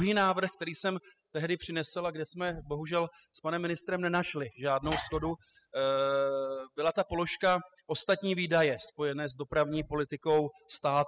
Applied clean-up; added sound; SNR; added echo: classical method spectral subtraction.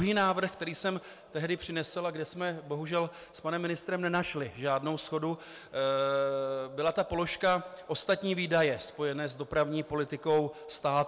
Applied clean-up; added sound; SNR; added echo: none; none; none; none.